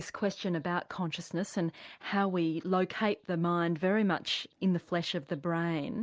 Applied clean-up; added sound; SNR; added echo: none; none; none; none.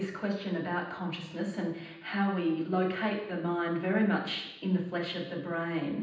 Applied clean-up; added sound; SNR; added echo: none; none; none; reverberation time 0.9 s.